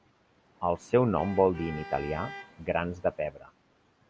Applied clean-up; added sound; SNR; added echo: none; Traffic noise, roadway noise / Vehicle horn, car horn, honking; 17 dB; none.